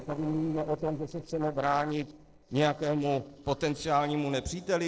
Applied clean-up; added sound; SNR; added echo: neural separator model SepFormer DNS4.